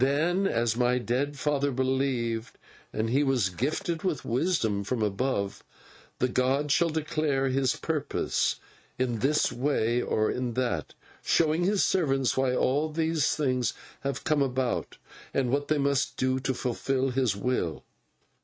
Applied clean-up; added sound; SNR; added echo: neural mask model RNNoise.